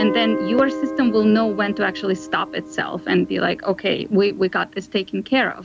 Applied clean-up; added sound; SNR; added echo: none; Guitar; 10 dB; none.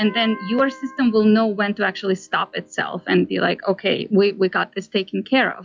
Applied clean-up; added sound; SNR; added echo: classical method log-MMSE.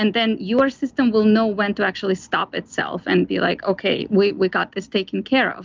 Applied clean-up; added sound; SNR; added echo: none; none; none; none.